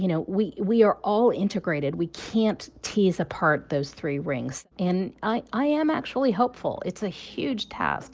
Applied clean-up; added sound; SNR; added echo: none; none; none; none.